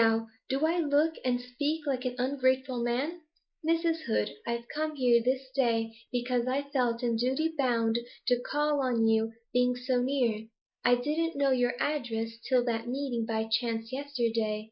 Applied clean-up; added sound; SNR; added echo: neural mask model Resemble Enhance denoiser.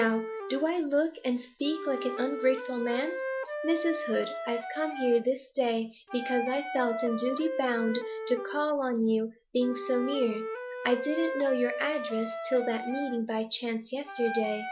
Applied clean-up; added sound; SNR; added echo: none; Wind instrument, woodwind instrument; 7 dB; none.